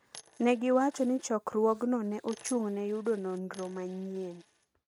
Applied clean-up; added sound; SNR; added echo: neural mask model RNNoise.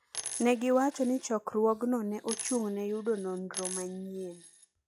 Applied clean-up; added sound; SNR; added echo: classical method log-MMSE.